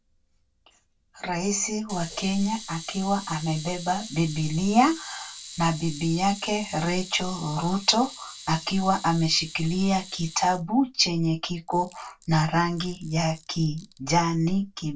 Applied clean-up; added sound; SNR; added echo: none; Camera; 17 dB; reverberation time 0.1 s.